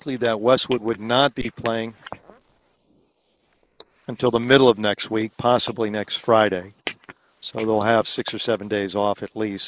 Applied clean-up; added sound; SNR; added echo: neural mask model Resemble Enhance denoiser.